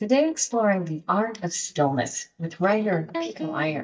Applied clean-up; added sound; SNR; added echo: neural mask model DeepFilterNet 3.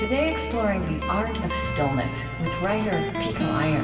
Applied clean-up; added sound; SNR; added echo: none; Electric guitar; 7 dB; reverberation time 2.5 s.